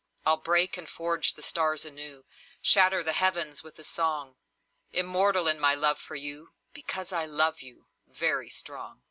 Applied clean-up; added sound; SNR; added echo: none; none; none; none.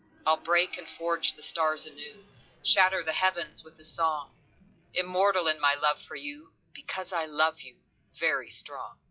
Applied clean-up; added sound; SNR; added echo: classical method log-MMSE.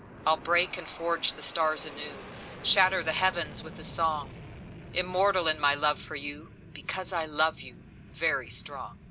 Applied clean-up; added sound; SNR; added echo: none; Fixed-wing aircraft, airplane; 14 dB; none.